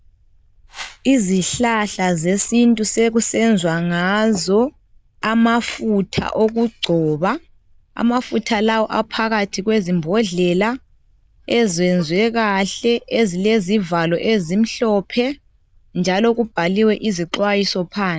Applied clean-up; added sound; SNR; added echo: neural diffusion model UNIVERSE++.